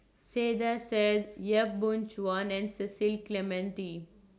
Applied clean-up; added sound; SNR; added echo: none; none; none; none.